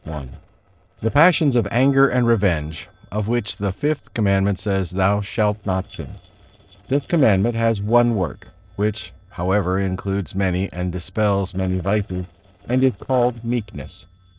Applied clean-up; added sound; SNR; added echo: neural separator model SepFormer DNS4.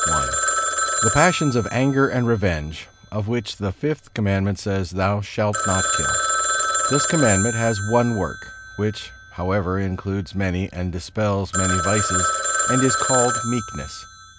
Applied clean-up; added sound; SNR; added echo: none; Telephone; 2 dB; none.